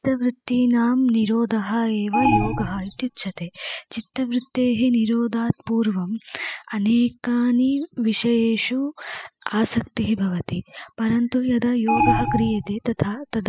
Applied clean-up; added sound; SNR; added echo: classical method spectral subtraction.